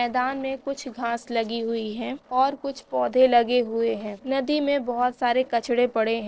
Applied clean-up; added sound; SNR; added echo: neural separator model SepFormer DNS4.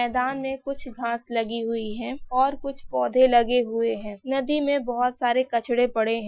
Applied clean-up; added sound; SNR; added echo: classical method Wiener filter.